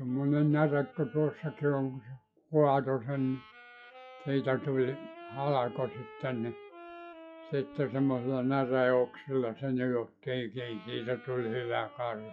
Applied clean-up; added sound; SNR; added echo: classical method log-MMSE.